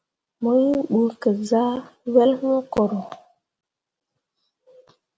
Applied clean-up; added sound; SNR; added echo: none; none; none; none.